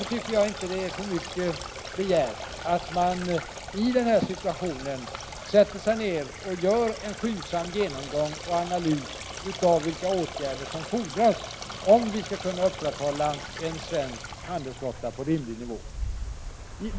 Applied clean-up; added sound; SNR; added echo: none; Stream; 11 dB; none.